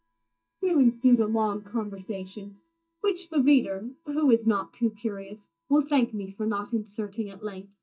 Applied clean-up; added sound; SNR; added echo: neural mask model DeepFilterNet 3.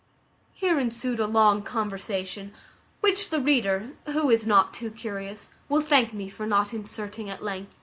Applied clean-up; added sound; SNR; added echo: none; none; none; none.